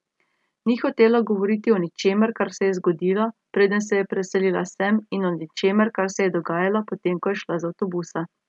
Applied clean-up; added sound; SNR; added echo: none; none; none; none.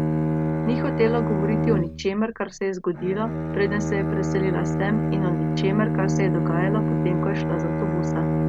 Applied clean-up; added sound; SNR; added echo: none; Bowed string instrument; -3 dB; none.